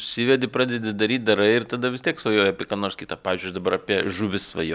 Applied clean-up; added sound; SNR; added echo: none; none; none; none.